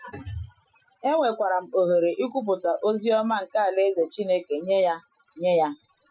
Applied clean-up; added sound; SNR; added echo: classical method Wiener filter.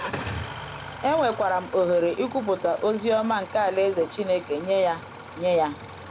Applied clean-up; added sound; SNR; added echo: none; Idling / Engine starting; 12 dB; none.